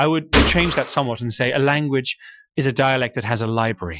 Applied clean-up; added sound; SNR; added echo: classical method Wiener filter.